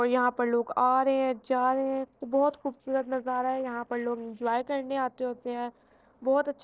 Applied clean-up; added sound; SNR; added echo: neural separator model SepFormer DNS4.